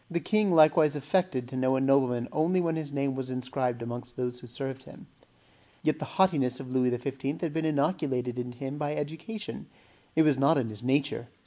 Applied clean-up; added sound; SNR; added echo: none; none; none; none.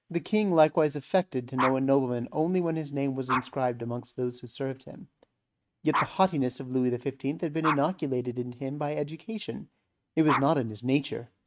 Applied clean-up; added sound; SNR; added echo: neural mask model RNNoise.